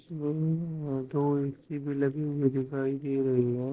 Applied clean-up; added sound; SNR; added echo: neural separator model SepFormer DNS4.